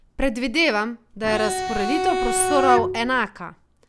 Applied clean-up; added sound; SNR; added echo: none; Bowed string instrument; 1 dB; none.